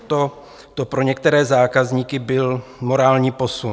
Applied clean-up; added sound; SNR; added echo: none; none; none; none.